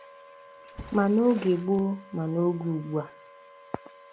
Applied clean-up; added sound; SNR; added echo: none; Wind instrument, woodwind instrument + Water / Splash, splatter; 20 dB; none.